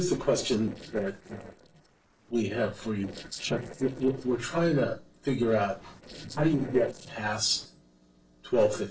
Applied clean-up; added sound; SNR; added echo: neural separator model SepFormer DNS4.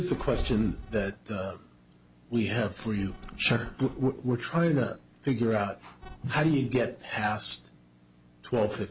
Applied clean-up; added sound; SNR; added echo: none; none; none; none.